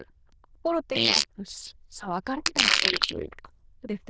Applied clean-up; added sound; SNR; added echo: neural diffusion model UNIVERSE++.